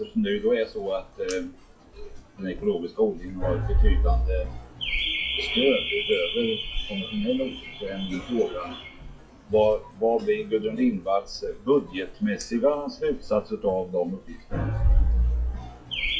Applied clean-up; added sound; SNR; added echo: classical method WPE with log-MMSE.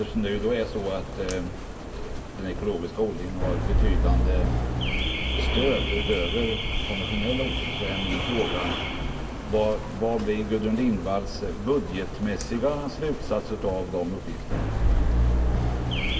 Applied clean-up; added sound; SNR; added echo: none; Alarm / Car; -2 dB; reverberation time 1.9 s.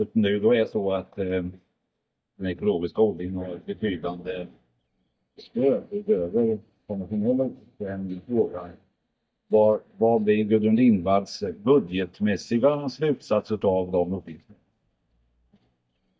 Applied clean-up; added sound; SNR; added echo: neural mask model DeepFilterNet 3.